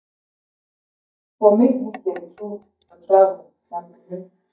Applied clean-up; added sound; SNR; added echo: neural mask model DeepFilterNet 3.